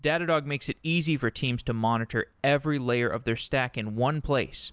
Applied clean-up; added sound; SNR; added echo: none; none; none; none.